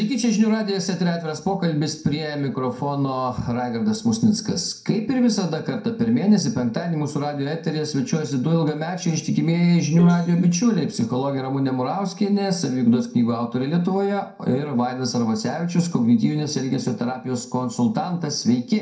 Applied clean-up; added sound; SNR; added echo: neural separator model SepFormer DNS4.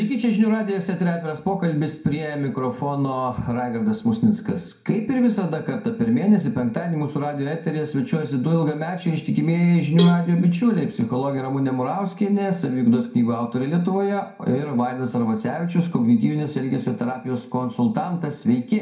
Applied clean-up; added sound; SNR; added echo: none; Cowbell; 8 dB; reverberation time 0.4 s.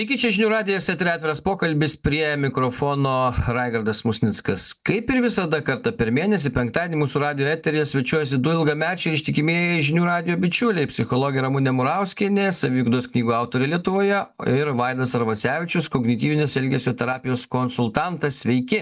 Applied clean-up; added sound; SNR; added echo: none; none; none; none.